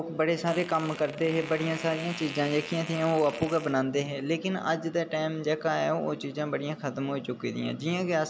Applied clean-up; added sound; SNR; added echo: none; Fart; 13 dB; none.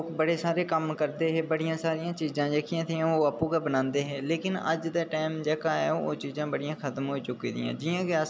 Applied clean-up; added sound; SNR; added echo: none; none; none; none.